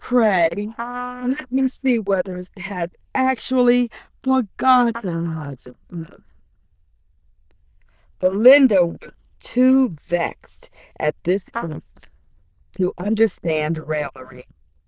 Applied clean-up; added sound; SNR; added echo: neural diffusion model UNIVERSE++.